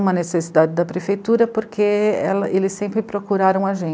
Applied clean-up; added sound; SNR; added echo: none; none; none; none.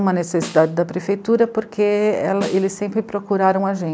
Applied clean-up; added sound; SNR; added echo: none; Snare drum; 19 dB; none.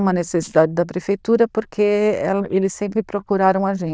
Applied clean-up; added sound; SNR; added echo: neural diffusion model UNIVERSE++.